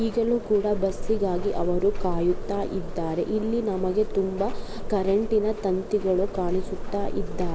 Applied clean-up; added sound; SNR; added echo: none; Walk, footsteps; 4 dB; none.